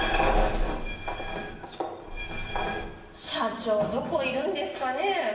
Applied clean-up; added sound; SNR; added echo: none; none; none; reverberation time 1.2 s.